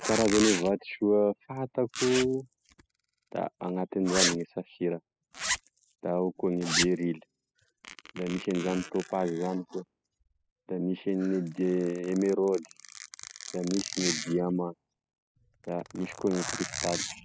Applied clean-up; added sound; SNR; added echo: classical method spectral subtraction.